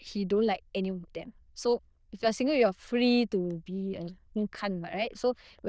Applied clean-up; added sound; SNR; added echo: neural diffusion model UNIVERSE++.